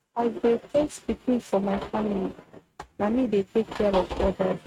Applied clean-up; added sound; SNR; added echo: neural mask model RNNoise.